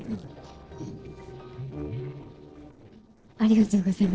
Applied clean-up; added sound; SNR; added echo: neural separator model SepFormer DNS4.